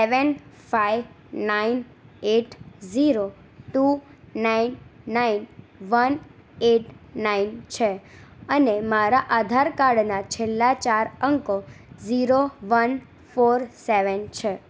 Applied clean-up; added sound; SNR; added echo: none; none; none; none.